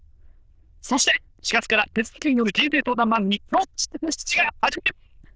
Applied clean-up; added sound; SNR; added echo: neural diffusion model UNIVERSE++.